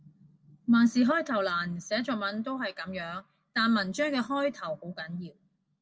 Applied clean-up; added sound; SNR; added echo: none; none; none; none.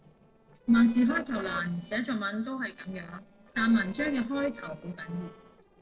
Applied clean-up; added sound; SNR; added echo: neural separator model SepFormer DNS4.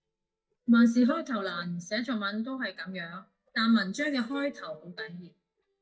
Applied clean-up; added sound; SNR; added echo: neural mask model DeepFilterNet 3.